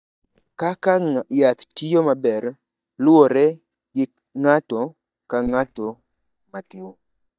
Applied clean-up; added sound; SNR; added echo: neural mask model DeepFilterNet 3.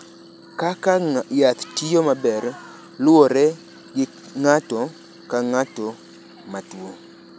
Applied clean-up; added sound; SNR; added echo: none; none; none; none.